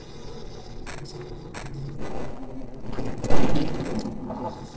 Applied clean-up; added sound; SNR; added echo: neural separator model SepFormer DNS4.